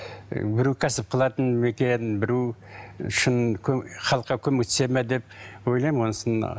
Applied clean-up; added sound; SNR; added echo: none; none; none; none.